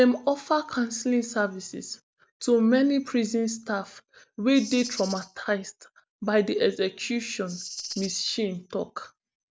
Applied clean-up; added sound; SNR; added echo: none; Rattle (instrument); 13 dB; none.